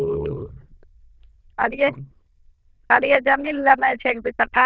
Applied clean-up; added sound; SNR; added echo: neural diffusion model UNIVERSE++.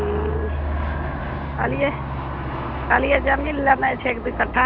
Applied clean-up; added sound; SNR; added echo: none; Aircraft; 3 dB; none.